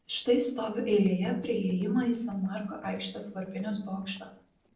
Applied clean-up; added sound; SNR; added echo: neural separator model SepFormer DNS4.